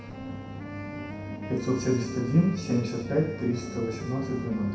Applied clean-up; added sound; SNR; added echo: none; Wind instrument, woodwind instrument; 14 dB; reverberation time 0.6 s.